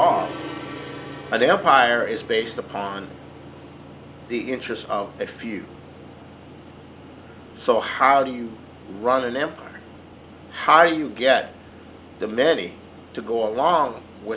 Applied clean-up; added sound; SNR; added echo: none; Gong; 18 dB; none.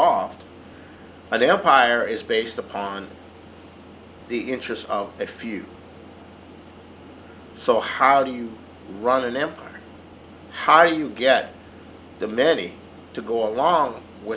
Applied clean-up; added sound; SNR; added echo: none; none; none; none.